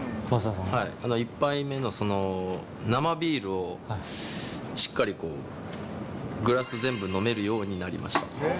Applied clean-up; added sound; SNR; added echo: none; none; none; none.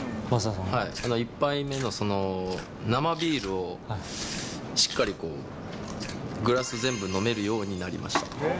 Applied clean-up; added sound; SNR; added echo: none; Chewing, mastication; 16 dB; none.